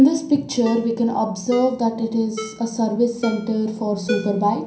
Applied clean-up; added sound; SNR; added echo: none; Ringtone; 14 dB; reverberation time 0.6 s.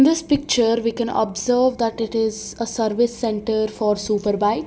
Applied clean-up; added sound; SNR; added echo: none; none; none; none.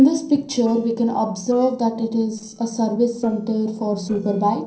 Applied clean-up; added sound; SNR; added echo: neural separator model SepFormer DNS4.